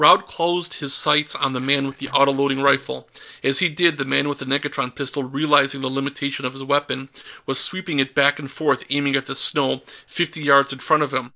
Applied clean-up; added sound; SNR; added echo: neural separator model SepFormer DNS4.